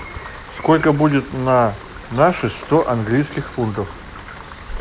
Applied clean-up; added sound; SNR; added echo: none; Rain; 15 dB; none.